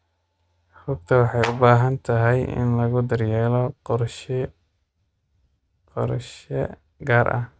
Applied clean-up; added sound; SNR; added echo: neural mask model RNNoise.